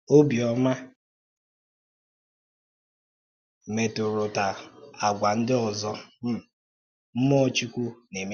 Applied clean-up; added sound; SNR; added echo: none; none; none; none.